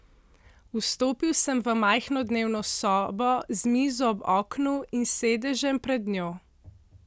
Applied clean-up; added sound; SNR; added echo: none; none; none; none.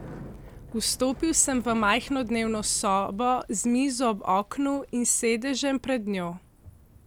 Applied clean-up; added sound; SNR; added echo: none; Bicycle; 20 dB; none.